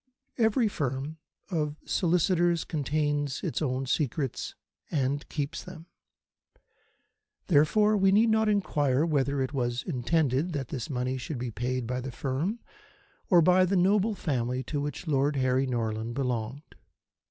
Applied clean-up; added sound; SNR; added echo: none; none; none; none.